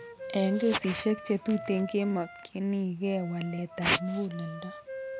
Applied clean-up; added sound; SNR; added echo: none; Wind instrument, woodwind instrument; 12 dB; none.